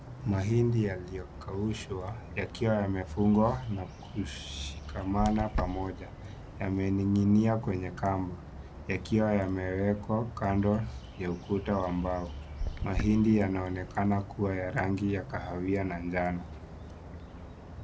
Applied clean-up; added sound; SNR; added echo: none; Bird; 10 dB; none.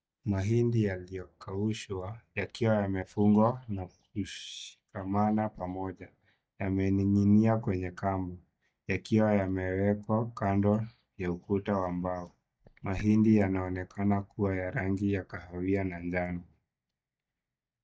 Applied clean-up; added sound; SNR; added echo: neural mask model DeepFilterNet 3.